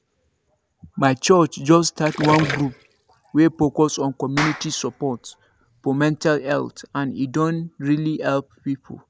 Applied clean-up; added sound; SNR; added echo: none; Gurgling + Clapping; 11 dB; none.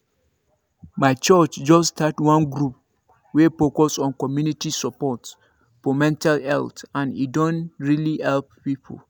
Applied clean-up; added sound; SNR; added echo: none; none; none; none.